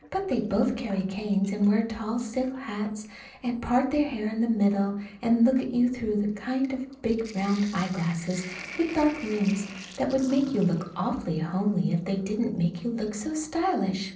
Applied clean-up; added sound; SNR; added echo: neural separator model SepFormer DNS4.